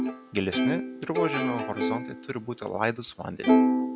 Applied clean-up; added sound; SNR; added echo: none; Plucked string instrument; -5 dB; none.